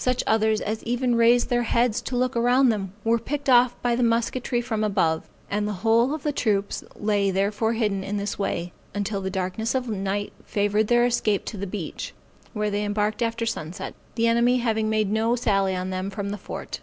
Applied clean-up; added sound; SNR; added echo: none; none; none; none.